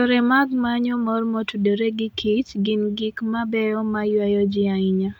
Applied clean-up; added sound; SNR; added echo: none; none; none; none.